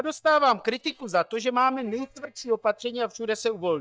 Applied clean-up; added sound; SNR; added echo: neural mask model DeepFilterNet 3.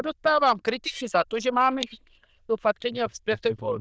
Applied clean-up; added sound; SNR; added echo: neural diffusion model UNIVERSE++.